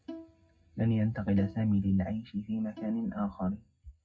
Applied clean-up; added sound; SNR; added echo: classical method WPE with log-MMSE.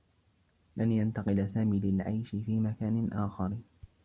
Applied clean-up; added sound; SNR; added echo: none; none; none; none.